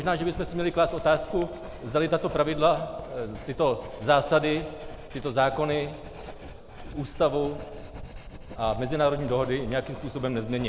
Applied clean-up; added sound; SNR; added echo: none; Writing; 13 dB; none.